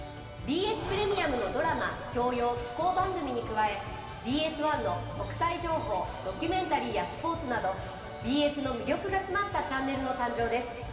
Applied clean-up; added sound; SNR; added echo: none; none; none; reverberation time 2.3 s.